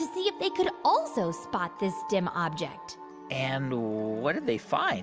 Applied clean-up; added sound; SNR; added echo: none; none; none; none.